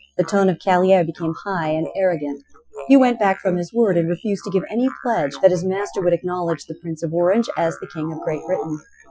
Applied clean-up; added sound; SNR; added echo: classical method Wiener filter.